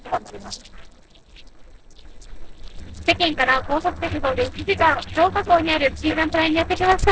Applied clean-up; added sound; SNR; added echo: neural separator model SepFormer DNS4.